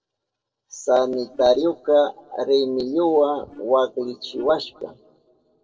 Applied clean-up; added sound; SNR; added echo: neural separator model SepFormer DNS4.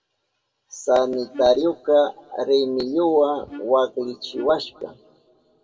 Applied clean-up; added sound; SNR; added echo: none; Wind instrument, woodwind instrument; 19 dB; reverberation time 0.7 s.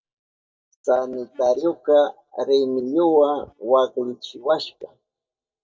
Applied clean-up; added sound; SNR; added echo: neural mask model DeepFilterNet 3.